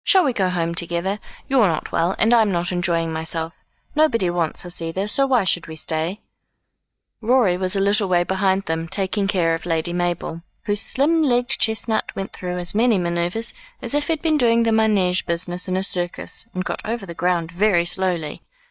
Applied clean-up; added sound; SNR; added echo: neural mask model DeepFilterNet 3.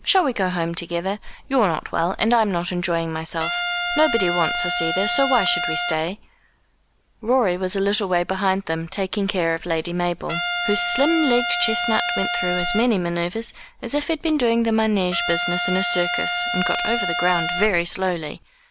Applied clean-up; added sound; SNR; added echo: none; Trumpet; 2 dB; none.